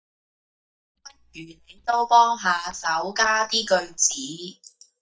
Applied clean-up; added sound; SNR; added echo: neural mask model DeepFilterNet 3.